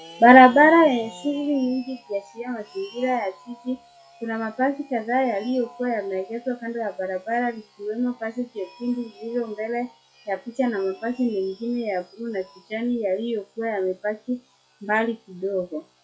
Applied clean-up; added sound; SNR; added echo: classical method log-MMSE.